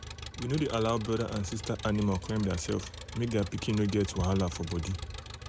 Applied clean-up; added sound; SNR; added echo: none; Engine; 11 dB; none.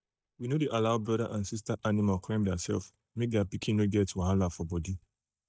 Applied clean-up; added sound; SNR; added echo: neural mask model DeepFilterNet 3.